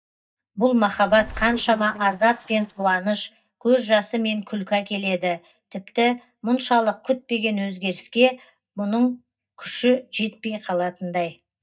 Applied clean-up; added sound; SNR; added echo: neural mask model DeepFilterNet 3.